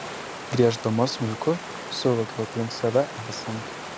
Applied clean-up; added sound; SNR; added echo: none; Water; 10 dB; none.